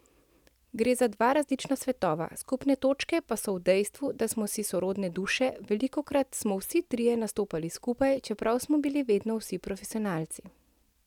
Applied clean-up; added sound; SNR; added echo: none; none; none; none.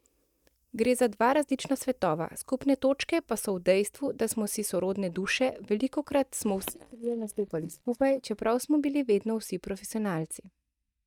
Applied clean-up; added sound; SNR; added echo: neural mask model DeepFilterNet 3.